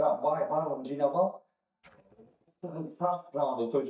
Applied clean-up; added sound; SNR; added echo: neural mask model DeepFilterNet 3.